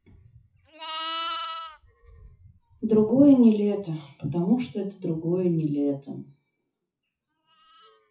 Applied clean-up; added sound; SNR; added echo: classical method WPE with log-MMSE.